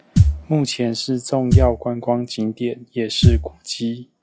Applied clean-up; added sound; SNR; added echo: classical method log-MMSE.